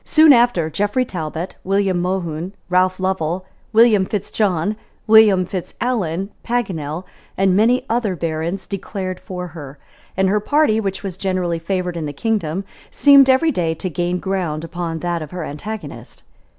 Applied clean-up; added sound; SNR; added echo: none; none; none; none.